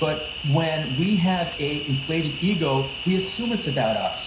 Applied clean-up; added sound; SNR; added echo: none; Cricket; 9 dB; reverberation time 0.5 s.